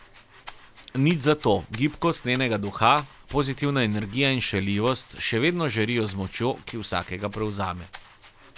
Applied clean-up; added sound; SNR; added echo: none; Rattle (instrument); 14 dB; none.